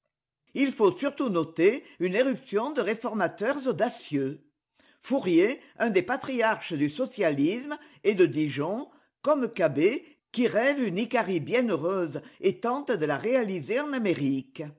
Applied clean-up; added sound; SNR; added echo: none; none; none; none.